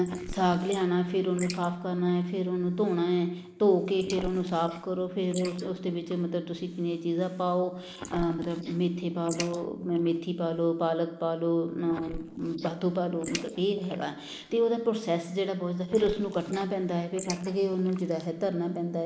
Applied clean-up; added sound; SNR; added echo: neural mask model Resemble Enhance denoiser.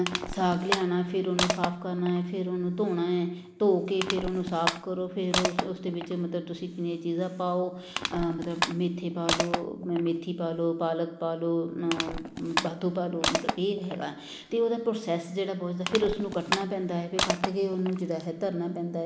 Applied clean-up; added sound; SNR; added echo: none; Crushing; 6 dB; none.